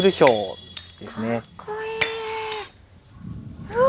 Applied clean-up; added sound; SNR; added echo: none; Shatter; 10 dB; none.